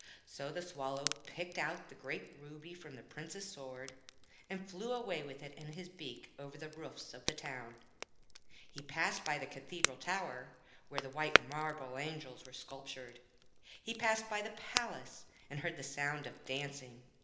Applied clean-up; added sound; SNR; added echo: none; Crackle; 1 dB; reverberation time 0.8 s.